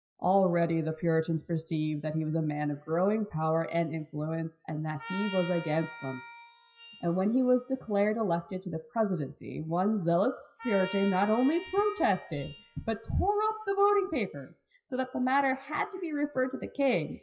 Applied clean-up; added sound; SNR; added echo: classical method WPE with log-MMSE.